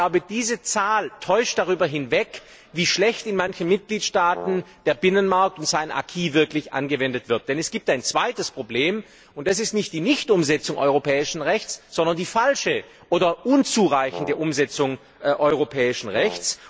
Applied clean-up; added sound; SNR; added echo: none; Brass instrument; 12 dB; none.